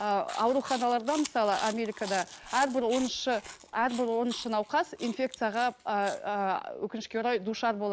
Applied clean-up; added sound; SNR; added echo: none; Chewing, mastication; 16 dB; none.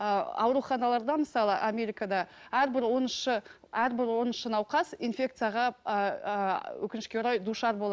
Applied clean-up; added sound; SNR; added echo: none; none; none; none.